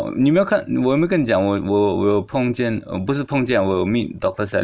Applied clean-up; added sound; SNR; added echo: none; none; none; none.